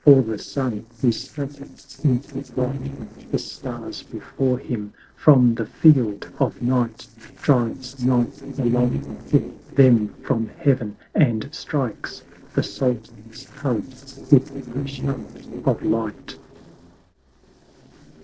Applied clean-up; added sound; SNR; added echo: neural separator model SepFormer DNS4.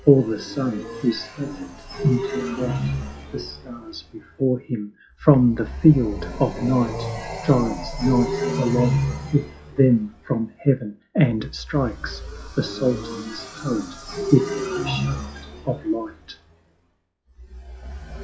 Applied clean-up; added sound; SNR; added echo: classical method log-MMSE.